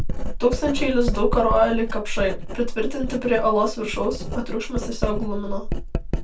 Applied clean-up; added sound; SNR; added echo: none; Writing; 1 dB; reverberation time 0.2 s.